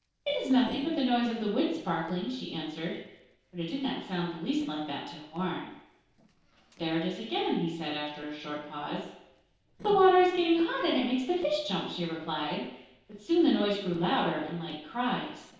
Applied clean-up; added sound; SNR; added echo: neural separator model SepFormer DNS4.